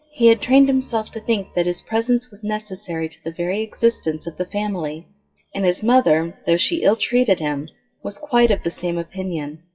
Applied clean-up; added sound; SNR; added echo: classical method WPE with log-MMSE.